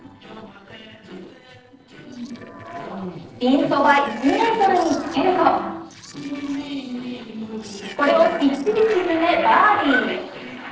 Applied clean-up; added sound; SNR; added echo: neural separator model SepFormer DNS4.